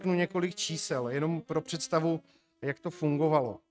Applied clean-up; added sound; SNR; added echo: neural mask model RNNoise.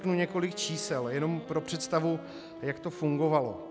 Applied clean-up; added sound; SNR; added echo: none; Wind instrument, woodwind instrument; 14 dB; none.